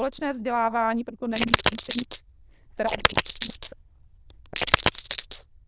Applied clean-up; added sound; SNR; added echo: neural diffusion model UNIVERSE++.